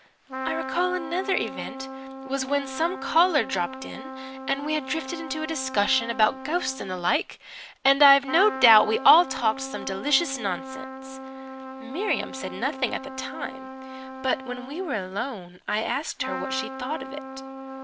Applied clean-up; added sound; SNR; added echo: none; Trumpet; 10 dB; none.